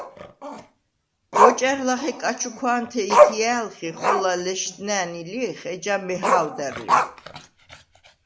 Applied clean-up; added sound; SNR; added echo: none; Growling; -2 dB; none.